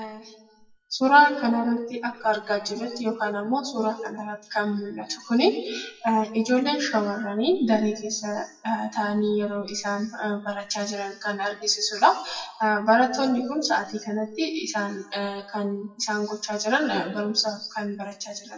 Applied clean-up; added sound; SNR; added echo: classical method WPE with log-MMSE.